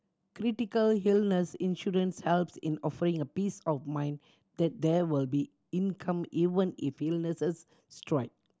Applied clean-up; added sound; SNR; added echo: none; none; none; none.